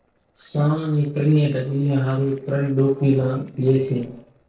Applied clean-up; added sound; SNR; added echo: neural separator model SepFormer DNS4.